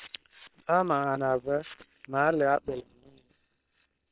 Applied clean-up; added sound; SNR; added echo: neural separator model SepFormer WHAM!.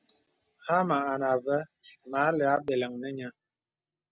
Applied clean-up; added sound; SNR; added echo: none; none; none; none.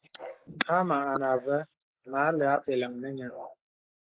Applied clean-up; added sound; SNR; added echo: neural mask model Resemble Enhance denoiser.